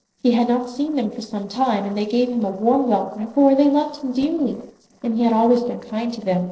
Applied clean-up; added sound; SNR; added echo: neural separator model SepFormer DNS4.